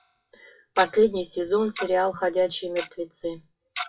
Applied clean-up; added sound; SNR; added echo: classical method WPE with log-MMSE.